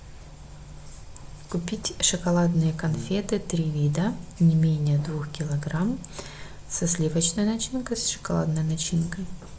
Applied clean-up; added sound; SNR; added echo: none; Brass instrument; 14 dB; none.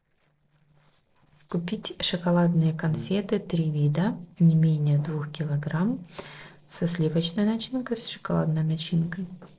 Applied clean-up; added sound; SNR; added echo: neural separator model SepFormer DNS4.